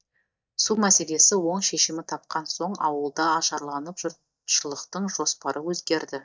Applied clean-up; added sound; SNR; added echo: neural mask model DeepFilterNet 3.